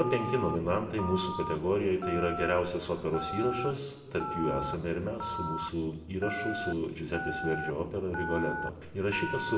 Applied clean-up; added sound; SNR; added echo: none; Telephone; 7 dB; reverberation time 1.1 s.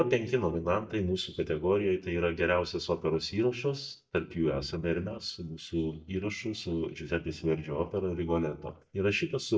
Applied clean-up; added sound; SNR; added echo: neural mask model DeepFilterNet 3.